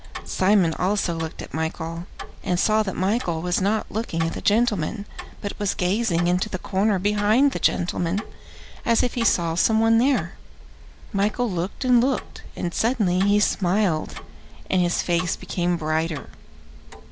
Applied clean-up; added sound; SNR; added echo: none; Tick-tock; 14 dB; none.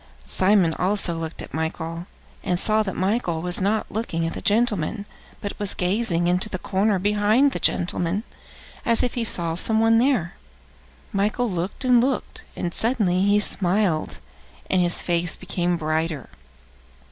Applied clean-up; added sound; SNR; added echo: none; none; none; none.